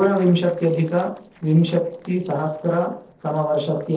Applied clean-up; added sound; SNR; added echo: neural separator model SepFormer DNS4.